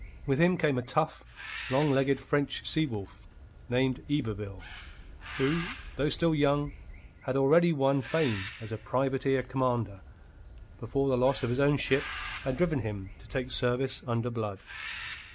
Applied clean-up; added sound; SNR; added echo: none; Bird; 14 dB; none.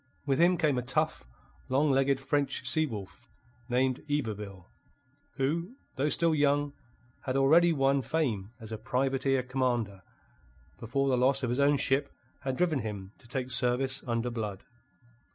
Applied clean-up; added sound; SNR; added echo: none; none; none; none.